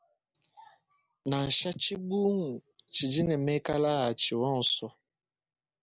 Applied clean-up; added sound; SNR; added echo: none; none; none; none.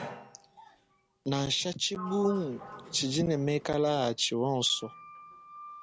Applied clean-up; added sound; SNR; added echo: none; Sliding door; 16 dB; none.